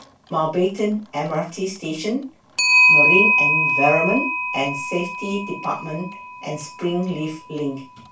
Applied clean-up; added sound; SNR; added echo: none; Clock; -2 dB; reverberation time 0.2 s.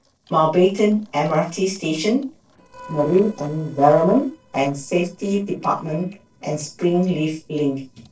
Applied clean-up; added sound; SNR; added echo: neural separator model SepFormer DNS4.